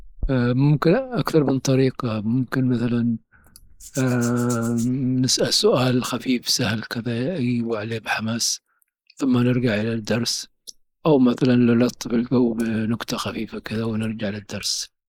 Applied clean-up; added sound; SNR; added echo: neural mask model Resemble Enhance denoiser.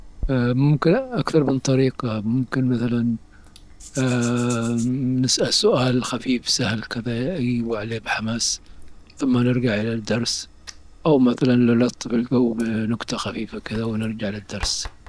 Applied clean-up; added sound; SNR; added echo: none; Rattle (instrument) + Chewing, mastication; 18 dB; none.